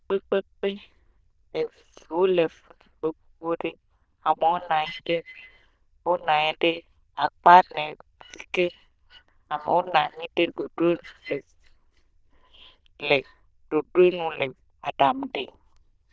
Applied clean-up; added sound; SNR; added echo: neural diffusion model UNIVERSE++.